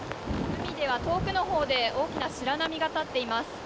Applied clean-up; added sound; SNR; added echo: none; none; none; none.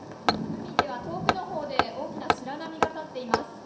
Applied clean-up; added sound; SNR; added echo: none; Hammer; -4 dB; reverberation time 0.7 s.